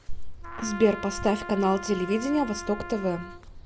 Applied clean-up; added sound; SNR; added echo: none; Trumpet; 12 dB; none.